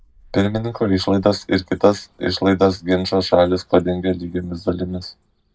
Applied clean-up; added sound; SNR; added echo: neural mask model DeepFilterNet 3.